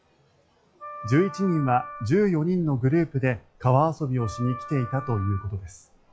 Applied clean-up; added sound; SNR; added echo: classical method log-MMSE.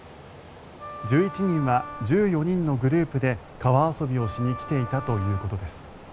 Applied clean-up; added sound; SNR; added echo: none; Wind instrument, woodwind instrument; 14 dB; none.